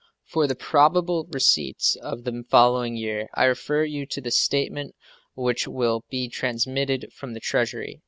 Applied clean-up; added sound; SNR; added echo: none; none; none; none.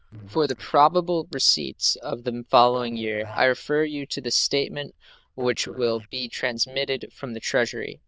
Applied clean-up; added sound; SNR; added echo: neural diffusion model UNIVERSE++.